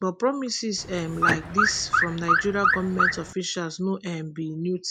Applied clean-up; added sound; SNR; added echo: none; Alarm / Car; -4 dB; none.